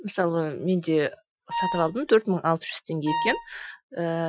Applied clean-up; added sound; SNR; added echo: classical method Wiener filter.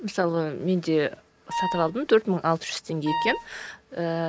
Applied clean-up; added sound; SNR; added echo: none; Wind instrument, woodwind instrument; 5 dB; none.